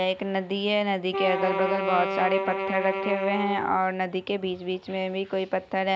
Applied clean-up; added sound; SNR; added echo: none; Wind instrument, woodwind instrument; 4 dB; none.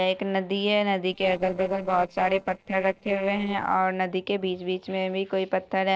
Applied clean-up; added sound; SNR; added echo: neural separator model SepFormer DNS4.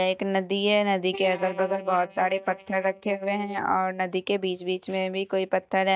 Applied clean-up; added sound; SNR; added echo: neural mask model DeepFilterNet 3.